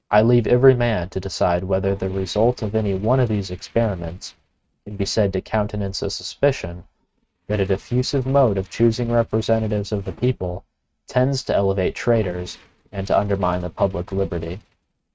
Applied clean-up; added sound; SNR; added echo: neural mask model RNNoise.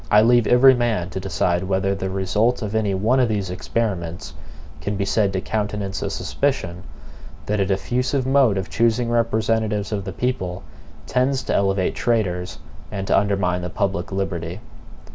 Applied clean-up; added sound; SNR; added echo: none; none; none; none.